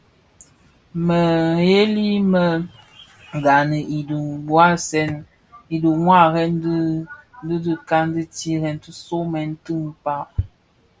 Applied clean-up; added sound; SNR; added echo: none; none; none; none.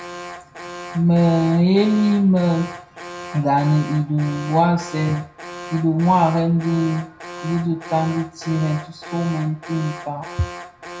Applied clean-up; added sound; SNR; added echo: none; Alarm; 14 dB; reverberation time 0.5 s.